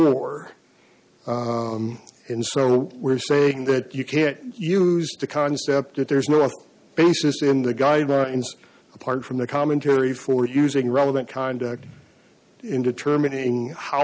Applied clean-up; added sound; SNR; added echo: none; none; none; none.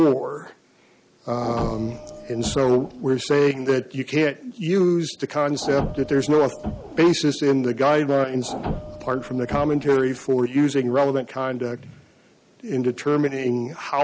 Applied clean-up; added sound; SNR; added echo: none; Printer; 11 dB; none.